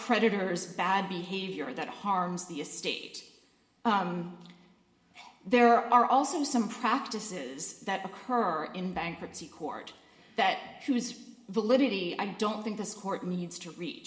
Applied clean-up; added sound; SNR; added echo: none; none; none; reverberation time 0.9 s.